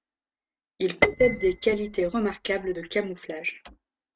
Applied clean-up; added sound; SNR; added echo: neural mask model RNNoise.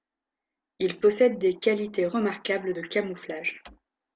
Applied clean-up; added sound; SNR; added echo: none; none; none; none.